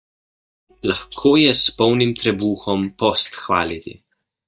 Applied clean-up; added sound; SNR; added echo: neural mask model DeepFilterNet 3.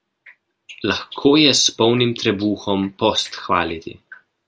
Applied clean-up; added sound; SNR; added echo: none; none; none; none.